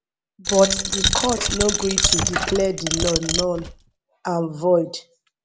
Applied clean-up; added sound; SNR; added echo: none; Coin (dropping); 0 dB; none.